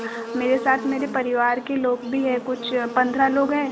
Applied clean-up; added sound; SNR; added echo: none; Buzz; 12 dB; none.